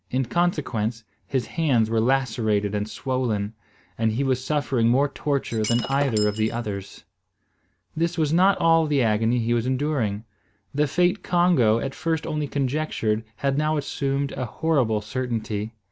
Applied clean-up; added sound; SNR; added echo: none; Shatter; 11 dB; none.